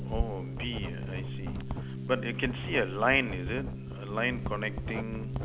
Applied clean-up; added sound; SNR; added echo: none; Organ + Writing; 2 dB; none.